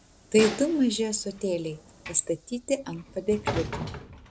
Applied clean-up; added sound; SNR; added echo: none; Sliding door / Train + Snare drum; 10 dB; none.